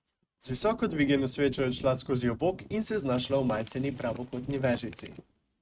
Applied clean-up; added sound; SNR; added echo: neural mask model RNNoise.